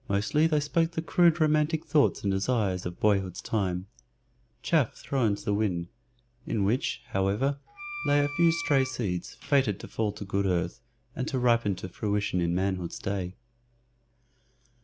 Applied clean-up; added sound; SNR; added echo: none; Wind instrument, woodwind instrument; 10 dB; none.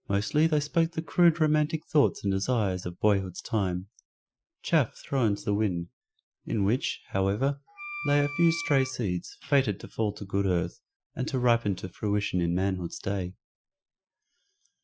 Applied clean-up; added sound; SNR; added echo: classical method Wiener filter.